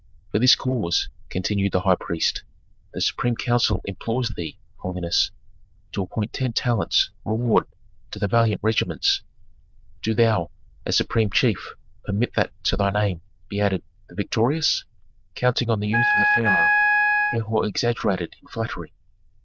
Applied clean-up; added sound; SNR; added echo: neural diffusion model UNIVERSE++.